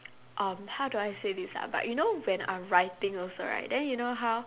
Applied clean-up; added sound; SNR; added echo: none; none; none; none.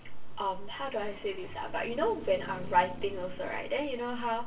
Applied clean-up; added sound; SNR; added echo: none; Traffic noise, roadway noise; 16 dB; reverberation time 0.3 s.